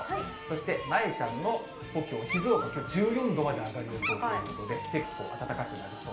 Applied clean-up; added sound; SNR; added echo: none; Dog; 8 dB; reverberation time 0.4 s.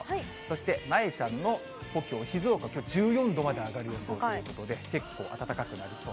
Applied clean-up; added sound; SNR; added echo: none; none; none; none.